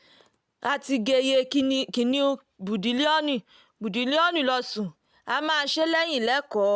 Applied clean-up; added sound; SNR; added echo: none; none; none; none.